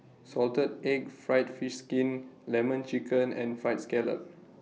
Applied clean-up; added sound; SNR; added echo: none; none; none; none.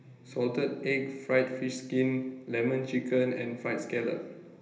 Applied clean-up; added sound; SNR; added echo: none; none; none; reverberation time 1.0 s.